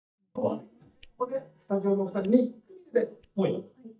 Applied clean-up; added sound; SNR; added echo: neural mask model DeepFilterNet 3.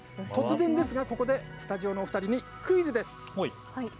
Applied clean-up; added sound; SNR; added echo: none; none; none; none.